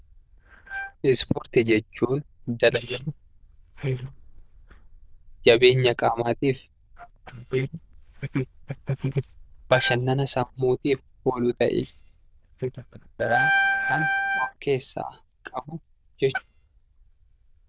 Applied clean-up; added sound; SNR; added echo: neural diffusion model UNIVERSE++.